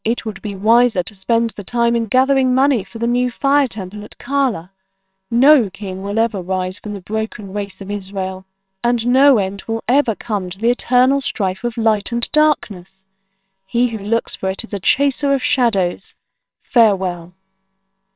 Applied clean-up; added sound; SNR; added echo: neural separator model SepFormer WHAMR!.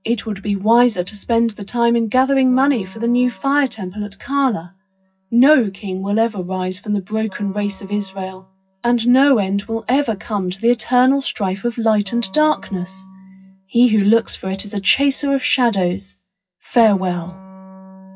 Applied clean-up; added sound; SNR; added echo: classical method WPE with log-MMSE.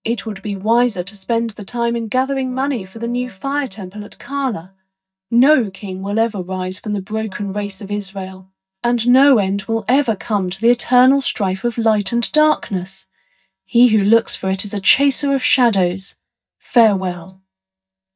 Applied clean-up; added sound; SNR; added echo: neural mask model DeepFilterNet 3.